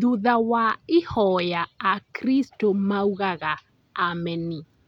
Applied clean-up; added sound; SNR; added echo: none; none; none; none.